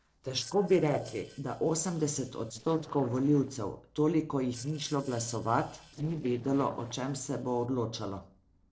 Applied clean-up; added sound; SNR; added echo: neural separator model SepFormer DNS4.